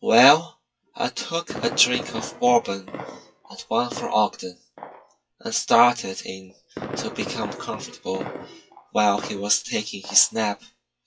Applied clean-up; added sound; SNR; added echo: classical method WPE with log-MMSE.